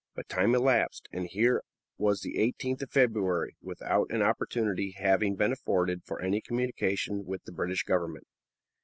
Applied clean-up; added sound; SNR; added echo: none; none; none; none.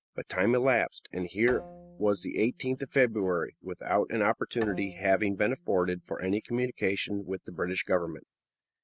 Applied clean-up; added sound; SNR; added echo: neural mask model RNNoise.